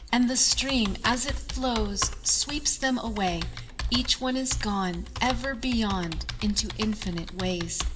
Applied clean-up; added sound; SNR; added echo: none; Computer keyboard; 7 dB; reverberation time 2.0 s.